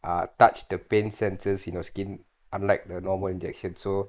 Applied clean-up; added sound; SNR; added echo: neural mask model Resemble Enhance denoiser.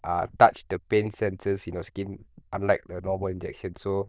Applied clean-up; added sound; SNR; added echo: neural diffusion model UNIVERSE++.